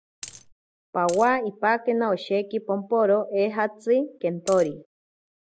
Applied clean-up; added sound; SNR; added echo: none; Coin (dropping); 16 dB; none.